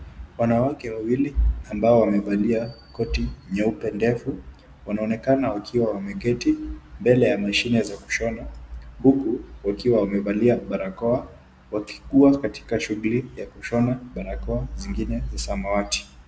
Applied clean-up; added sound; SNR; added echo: none; none; none; none.